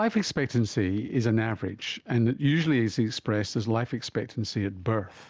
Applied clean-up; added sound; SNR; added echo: none; none; none; none.